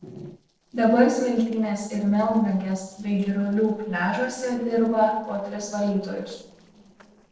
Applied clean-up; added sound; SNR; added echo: neural separator model SepFormer DNS4.